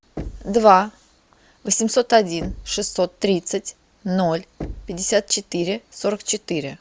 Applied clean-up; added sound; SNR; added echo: none; Knock; 17 dB; none.